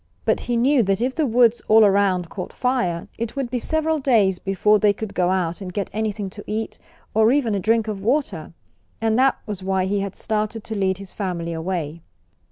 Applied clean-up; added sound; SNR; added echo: none; none; none; none.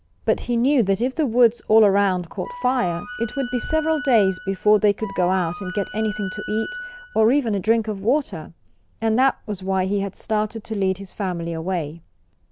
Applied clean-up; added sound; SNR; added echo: none; Wind instrument, woodwind instrument; 12 dB; none.